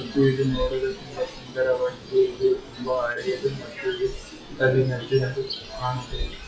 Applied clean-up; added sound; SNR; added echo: classical method WPE with log-MMSE.